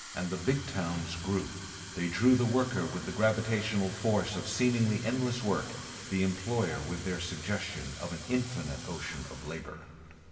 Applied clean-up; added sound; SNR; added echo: none; Fill (with liquid) / Water tap, faucet; 14 dB; reverberation time 2.3 s.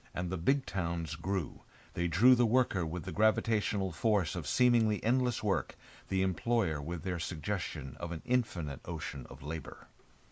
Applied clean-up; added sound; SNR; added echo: none; none; none; none.